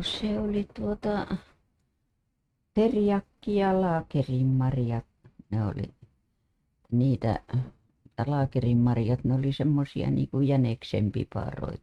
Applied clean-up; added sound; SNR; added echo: neural mask model RNNoise.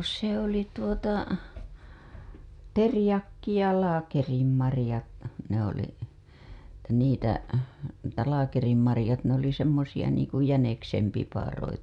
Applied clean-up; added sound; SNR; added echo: none; none; none; none.